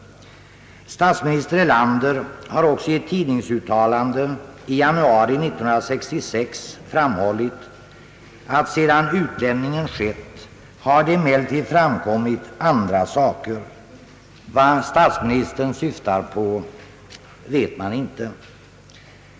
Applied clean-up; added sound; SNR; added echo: none; Guitar; 18 dB; none.